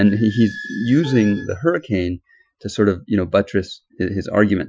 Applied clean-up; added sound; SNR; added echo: classical method Wiener filter.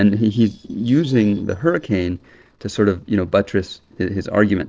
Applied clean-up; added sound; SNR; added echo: neural separator model SepFormer DNS4.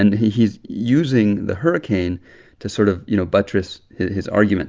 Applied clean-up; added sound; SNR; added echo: none; none; none; none.